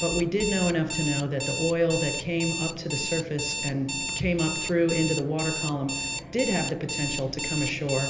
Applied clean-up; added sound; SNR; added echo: none; Alarm; 5 dB; reverberation time 0.8 s.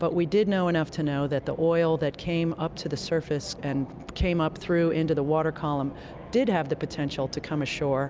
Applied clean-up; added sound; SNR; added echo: none; none; none; none.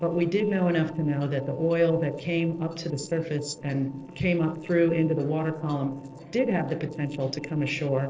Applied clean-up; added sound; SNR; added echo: neural separator model SepFormer DNS4.